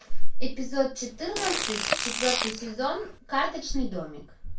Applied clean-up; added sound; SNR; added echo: none; Fart; 8 dB; reverberation time 0.2 s.